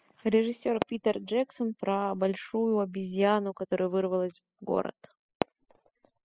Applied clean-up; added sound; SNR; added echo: classical method spectral subtraction.